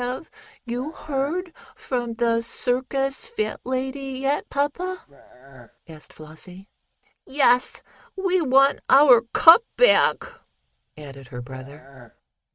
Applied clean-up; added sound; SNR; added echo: neural mask model RNNoise.